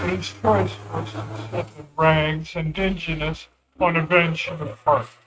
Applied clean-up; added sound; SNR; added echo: neural mask model RNNoise.